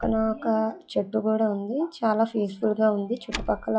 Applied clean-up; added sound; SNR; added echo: classical method log-MMSE.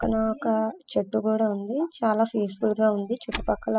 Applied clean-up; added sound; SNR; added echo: classical method spectral subtraction.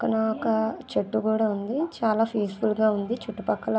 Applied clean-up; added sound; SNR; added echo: none; none; none; none.